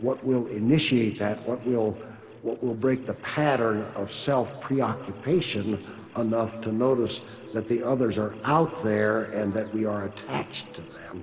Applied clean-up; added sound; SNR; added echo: neural separator model SepFormer DNS4.